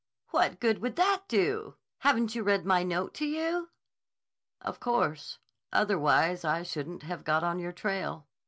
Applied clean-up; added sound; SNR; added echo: none; none; none; none.